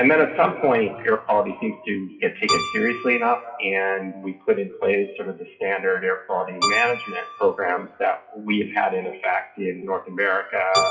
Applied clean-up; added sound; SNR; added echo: classical method WPE with log-MMSE.